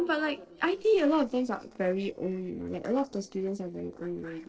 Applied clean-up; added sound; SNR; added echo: neural separator model SepFormer DNS4.